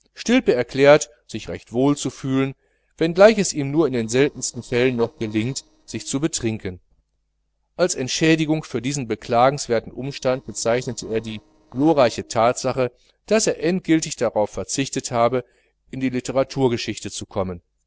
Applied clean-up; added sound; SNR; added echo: neural separator model SepFormer DNS4.